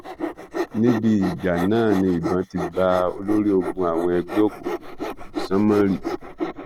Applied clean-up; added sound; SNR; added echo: neural mask model Resemble Enhance denoiser.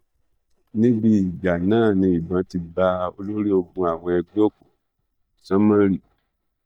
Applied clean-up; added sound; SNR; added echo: neural mask model DeepFilterNet 3.